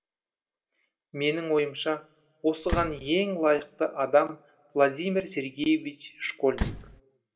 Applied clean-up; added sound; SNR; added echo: none; Slam; 5 dB; reverberation time 0.4 s.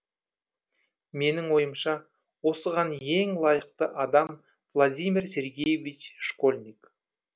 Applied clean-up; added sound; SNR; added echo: none; none; none; none.